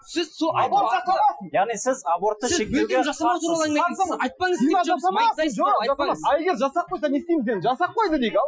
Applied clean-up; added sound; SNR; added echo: classical method Wiener filter.